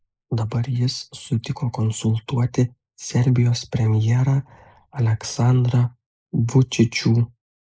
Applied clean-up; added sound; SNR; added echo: neural mask model Resemble Enhance denoiser.